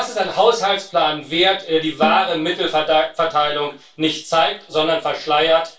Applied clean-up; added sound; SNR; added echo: none; Snare drum; 15 dB; reverberation time 0.2 s.